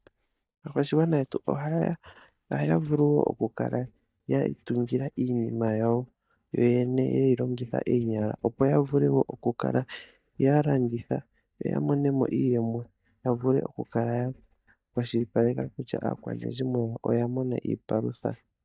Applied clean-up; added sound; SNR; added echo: neural mask model DeepFilterNet 3.